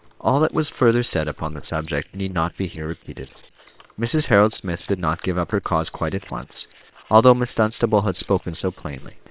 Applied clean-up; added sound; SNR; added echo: neural separator model SepFormer WHAM!.